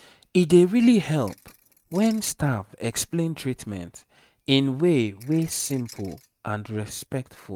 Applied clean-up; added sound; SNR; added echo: neural mask model RNNoise.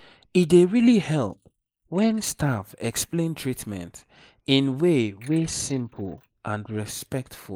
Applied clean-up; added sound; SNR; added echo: neural mask model Resemble Enhance denoiser.